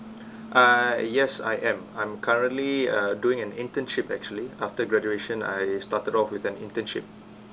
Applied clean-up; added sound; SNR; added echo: none; Microwave oven; 18 dB; none.